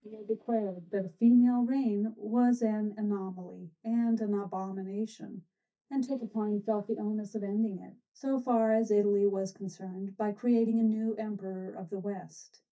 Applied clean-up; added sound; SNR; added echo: neural mask model DeepFilterNet 3.